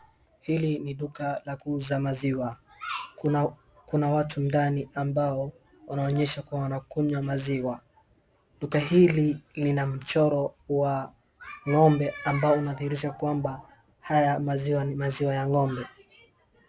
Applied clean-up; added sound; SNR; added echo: none; none; none; none.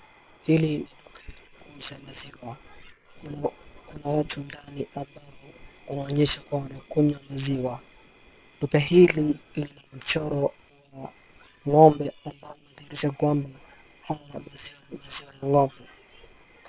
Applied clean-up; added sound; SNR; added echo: neural separator model SepFormer WHAM!.